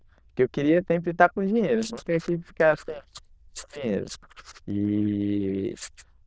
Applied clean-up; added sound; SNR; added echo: neural diffusion model UNIVERSE++.